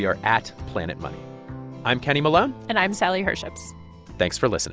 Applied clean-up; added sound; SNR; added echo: none; none; none; none.